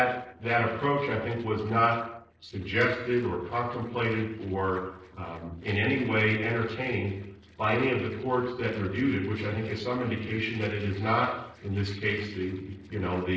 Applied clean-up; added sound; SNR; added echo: neural separator model SepFormer DNS4.